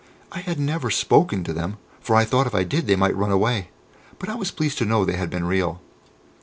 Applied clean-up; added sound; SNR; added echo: none; none; none; none.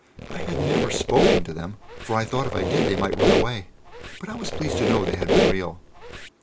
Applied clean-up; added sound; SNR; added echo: none; Squeak; -4 dB; none.